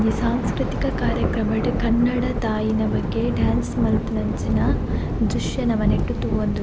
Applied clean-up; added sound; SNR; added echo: none; Thunder; 0 dB; none.